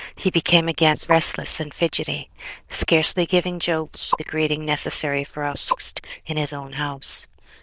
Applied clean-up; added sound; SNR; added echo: neural diffusion model UNIVERSE++.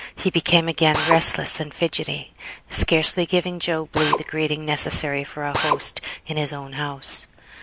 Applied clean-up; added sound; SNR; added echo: none; Drill; 2 dB; none.